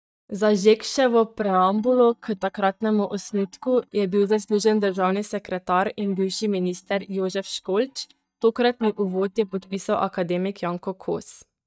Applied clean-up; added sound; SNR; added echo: neural mask model DeepFilterNet 3.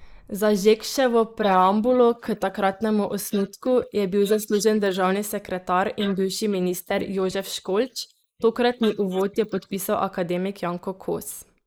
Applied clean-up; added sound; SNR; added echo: neural mask model Resemble Enhance denoiser.